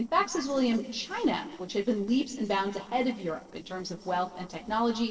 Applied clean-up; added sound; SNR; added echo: neural separator model SepFormer DNS4.